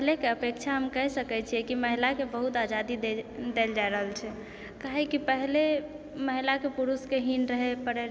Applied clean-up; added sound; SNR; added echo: none; none; none; none.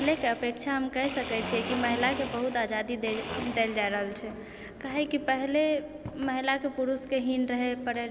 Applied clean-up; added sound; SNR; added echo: none; Domestic sounds, home sounds; 11 dB; none.